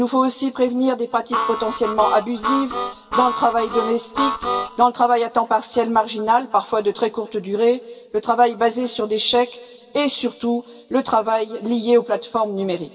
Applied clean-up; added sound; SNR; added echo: none; Harmonica; 4 dB; reverberation time 2.7 s.